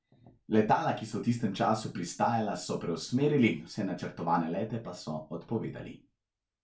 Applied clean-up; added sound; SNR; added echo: none; none; none; none.